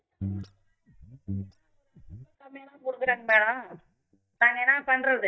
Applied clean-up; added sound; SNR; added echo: neural mask model DeepFilterNet 3.